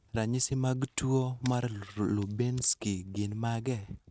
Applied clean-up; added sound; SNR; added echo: neural mask model RNNoise.